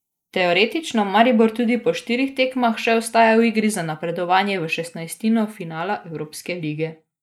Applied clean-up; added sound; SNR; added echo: neural mask model Resemble Enhance denoiser.